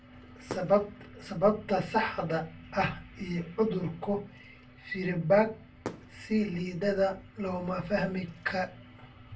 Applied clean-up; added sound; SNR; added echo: none; Fireworks; 19 dB; reverberation time 0.2 s.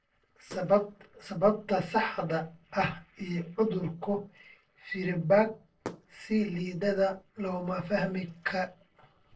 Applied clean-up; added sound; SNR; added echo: neural separator model SepFormer DNS4.